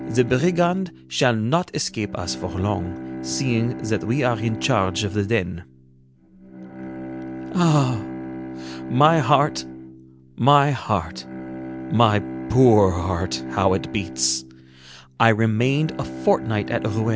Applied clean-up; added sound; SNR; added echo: none; Bowed string instrument; 11 dB; none.